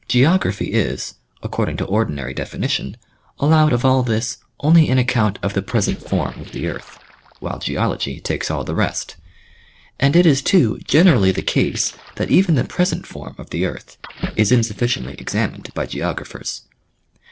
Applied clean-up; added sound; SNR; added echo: neural separator model SepFormer DNS4.